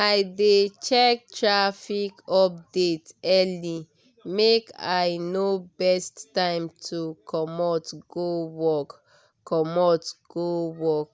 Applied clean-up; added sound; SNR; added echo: none; none; none; none.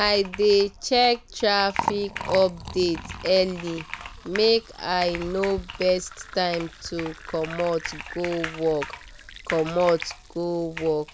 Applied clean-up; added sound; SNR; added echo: none; Liquid + Computer keyboard; 12 dB; none.